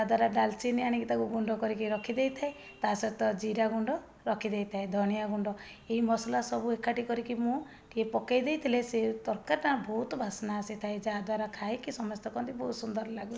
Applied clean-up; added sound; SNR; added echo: none; none; none; none.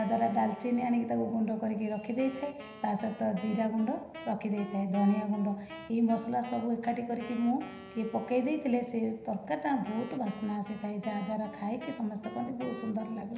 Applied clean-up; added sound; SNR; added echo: none; Wind instrument, woodwind instrument; 17 dB; reverberation time 0.9 s.